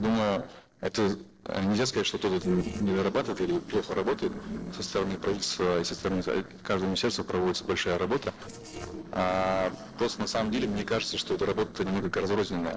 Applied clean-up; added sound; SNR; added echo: neural separator model SepFormer DNS4.